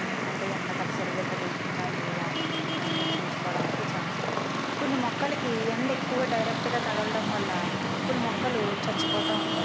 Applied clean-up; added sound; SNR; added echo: none; Traffic noise, roadway noise; -4 dB; none.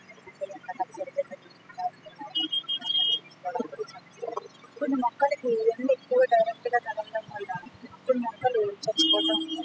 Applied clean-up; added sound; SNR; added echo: classical method spectral subtraction.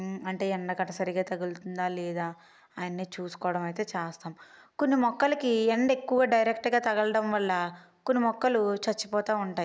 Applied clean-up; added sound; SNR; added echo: none; none; none; none.